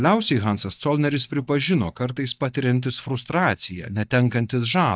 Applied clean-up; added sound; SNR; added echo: neural mask model DeepFilterNet 3.